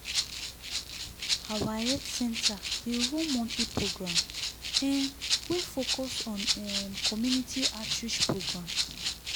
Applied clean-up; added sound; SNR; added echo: none; Rattle (instrument); -2 dB; none.